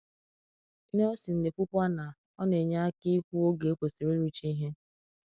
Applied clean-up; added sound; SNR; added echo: none; none; none; none.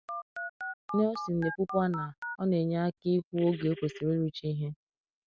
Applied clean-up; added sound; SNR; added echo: none; Telephone; 12 dB; none.